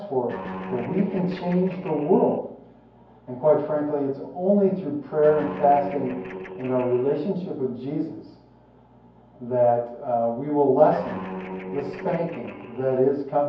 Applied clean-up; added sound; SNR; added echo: none; Guitar; 11 dB; reverberation time 0.9 s.